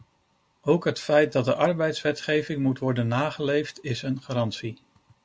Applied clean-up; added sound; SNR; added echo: none; none; none; none.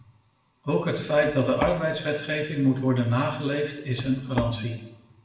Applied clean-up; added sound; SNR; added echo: none; Walk, footsteps; 11 dB; reverberation time 0.8 s.